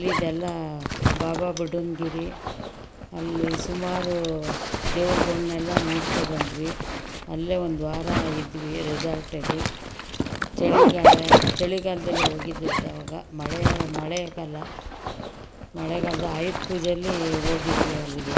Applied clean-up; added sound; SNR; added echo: none; Zipper (clothing); -3 dB; none.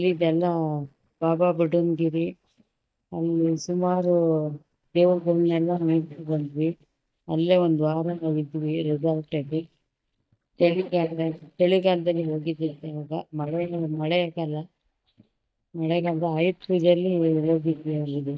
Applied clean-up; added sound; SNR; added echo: neural mask model DeepFilterNet 3.